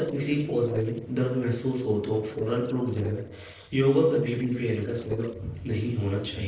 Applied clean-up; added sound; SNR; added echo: neural separator model SepFormer DNS4.